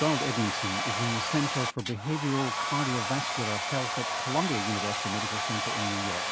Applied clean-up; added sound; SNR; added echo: none; Domestic sounds, home sounds; 0 dB; none.